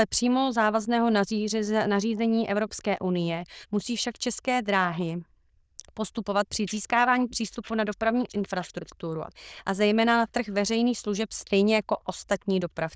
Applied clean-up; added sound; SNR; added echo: neural diffusion model UNIVERSE++.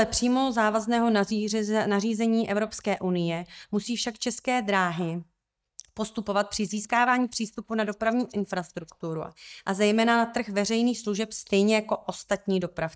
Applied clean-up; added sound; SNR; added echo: neural mask model DeepFilterNet 3.